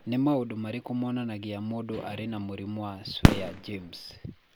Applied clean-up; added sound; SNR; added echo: none; Fireworks; -1 dB; none.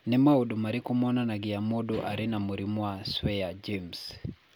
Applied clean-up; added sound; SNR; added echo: none; none; none; none.